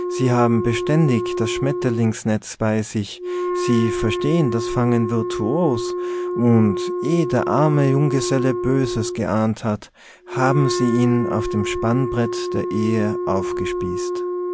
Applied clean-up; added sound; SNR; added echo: none; Wind instrument, woodwind instrument; 4 dB; none.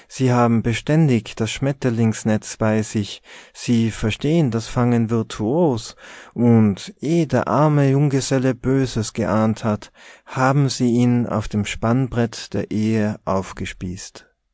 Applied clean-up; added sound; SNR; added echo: none; none; none; none.